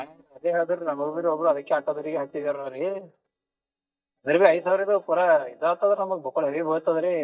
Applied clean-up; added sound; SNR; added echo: neural mask model DeepFilterNet 3.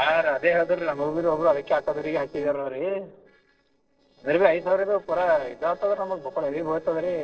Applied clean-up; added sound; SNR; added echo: neural separator model SepFormer DNS4.